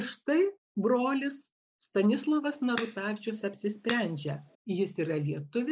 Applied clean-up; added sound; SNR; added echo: none; Crack; 12 dB; none.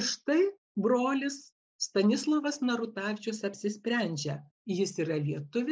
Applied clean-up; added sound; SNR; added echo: none; none; none; none.